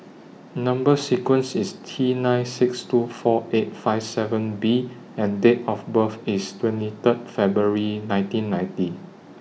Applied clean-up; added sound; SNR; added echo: none; none; none; none.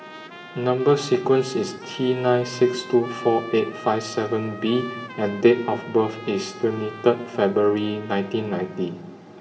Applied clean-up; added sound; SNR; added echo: none; Trumpet; 17 dB; reverberation time 2.2 s.